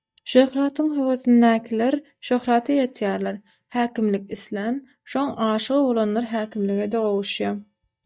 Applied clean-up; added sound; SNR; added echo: neural mask model DeepFilterNet 3.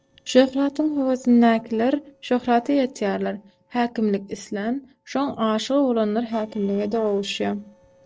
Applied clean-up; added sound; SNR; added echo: neural separator model SepFormer DNS4.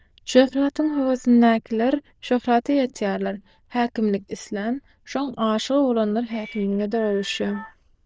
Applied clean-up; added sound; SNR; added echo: neural diffusion model UNIVERSE++.